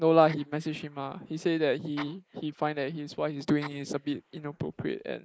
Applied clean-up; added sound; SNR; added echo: neural mask model Resemble Enhance denoiser.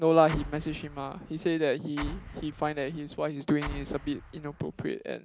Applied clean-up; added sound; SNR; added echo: none; Explosion; 12 dB; none.